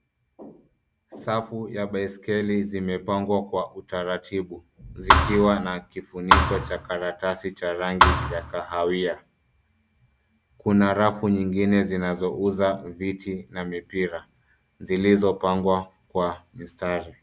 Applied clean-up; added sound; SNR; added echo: none; Thump, thud; -3 dB; none.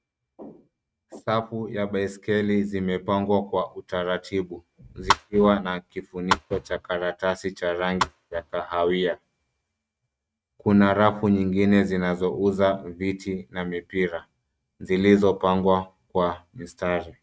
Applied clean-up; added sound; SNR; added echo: neural mask model RNNoise.